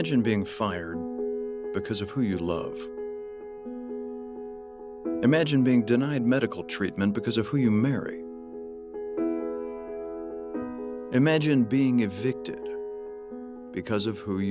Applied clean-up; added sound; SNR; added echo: none; none; none; none.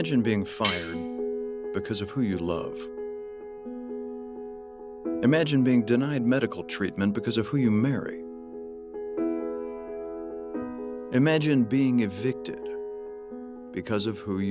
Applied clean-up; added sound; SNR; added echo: none; Cutlery, silverware; 2 dB; none.